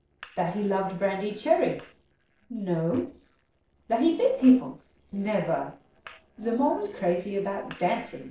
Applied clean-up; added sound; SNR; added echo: neural separator model SepFormer DNS4.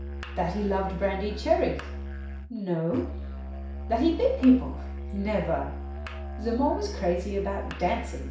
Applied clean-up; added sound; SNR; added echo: none; Musical instrument; 7 dB; reverberation time 0.6 s.